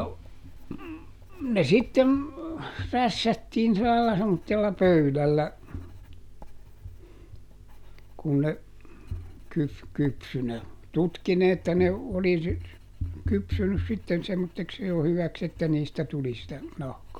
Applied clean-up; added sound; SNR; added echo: none; Writing; 19 dB; none.